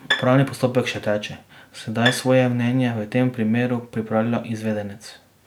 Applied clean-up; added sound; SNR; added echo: none; Bowed string instrument; 7 dB; none.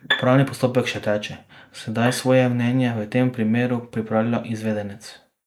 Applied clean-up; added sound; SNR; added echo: neural mask model Resemble Enhance denoiser.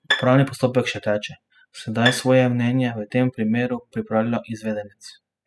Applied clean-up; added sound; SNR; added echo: classical method spectral subtraction.